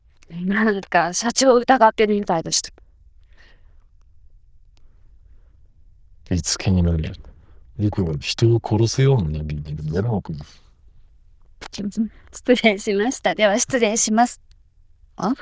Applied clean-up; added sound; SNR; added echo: neural diffusion model UNIVERSE++.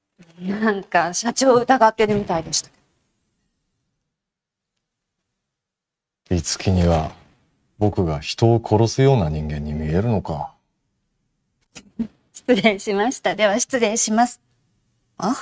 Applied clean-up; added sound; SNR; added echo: neural mask model RNNoise.